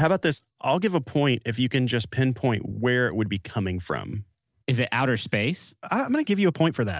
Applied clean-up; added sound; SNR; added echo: none; none; none; none.